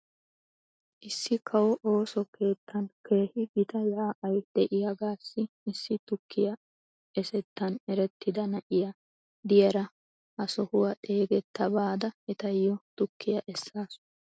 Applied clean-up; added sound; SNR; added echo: none; none; none; none.